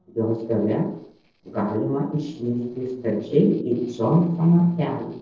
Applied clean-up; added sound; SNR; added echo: neural separator model SepFormer DNS4.